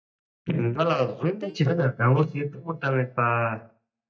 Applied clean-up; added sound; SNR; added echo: neural mask model DeepFilterNet 3.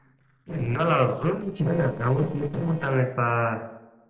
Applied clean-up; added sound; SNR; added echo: neural separator model SepFormer DNS4.